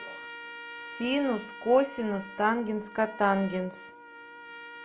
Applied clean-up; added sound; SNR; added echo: none; Trumpet; 14 dB; none.